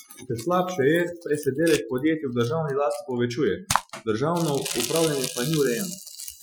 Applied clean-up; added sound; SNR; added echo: classical method Wiener filter.